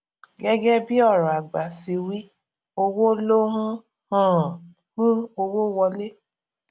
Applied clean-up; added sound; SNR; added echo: none; none; none; none.